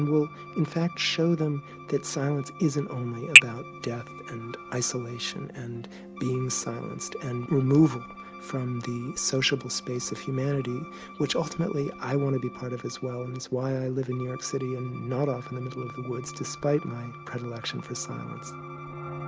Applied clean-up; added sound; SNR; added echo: none; Bowed string instrument; 18 dB; none.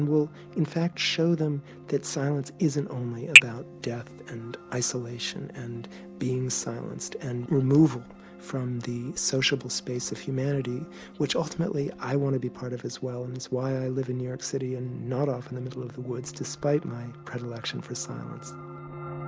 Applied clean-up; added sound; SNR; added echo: none; none; none; none.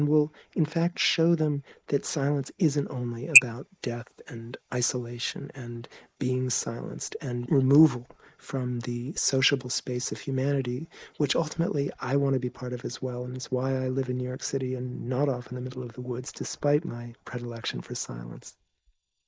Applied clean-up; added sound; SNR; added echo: neural mask model Resemble Enhance denoiser.